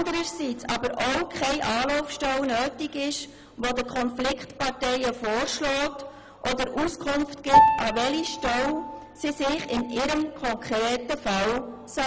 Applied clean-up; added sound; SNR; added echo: none; Piano; 4 dB; none.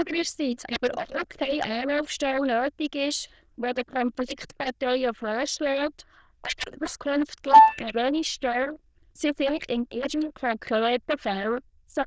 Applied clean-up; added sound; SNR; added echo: neural diffusion model UNIVERSE++.